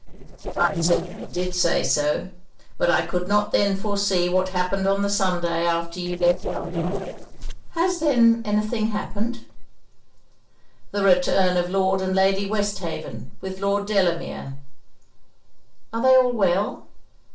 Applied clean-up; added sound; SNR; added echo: neural separator model SepFormer DNS4.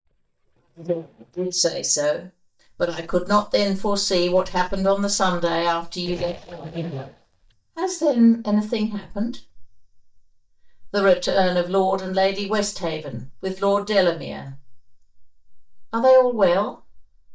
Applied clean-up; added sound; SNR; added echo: neural mask model DeepFilterNet 3.